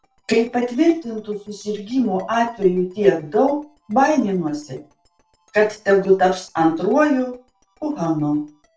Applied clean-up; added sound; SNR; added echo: neural separator model SepFormer DNS4.